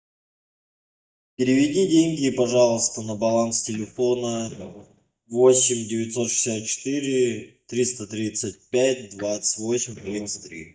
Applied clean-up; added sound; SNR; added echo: neural mask model DeepFilterNet 3.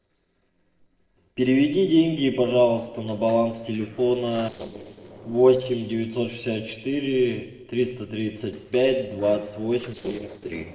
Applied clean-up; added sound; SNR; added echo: neural separator model SepFormer DNS4.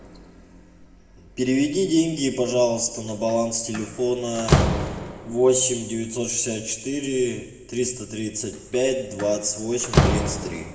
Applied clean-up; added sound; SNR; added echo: none; Slam; 4 dB; reverberation time 1.2 s.